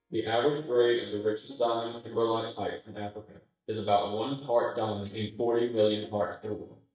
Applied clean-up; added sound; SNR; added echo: neural mask model DeepFilterNet 3.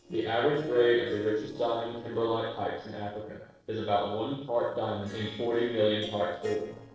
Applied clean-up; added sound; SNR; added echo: neural separator model SepFormer DNS4.